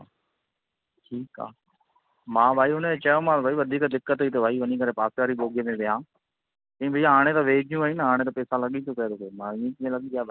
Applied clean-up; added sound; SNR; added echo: none; none; none; none.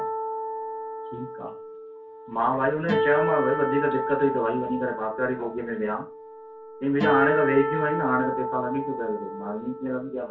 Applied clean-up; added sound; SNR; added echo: none; Acoustic guitar; 2 dB; reverberation time 0.3 s.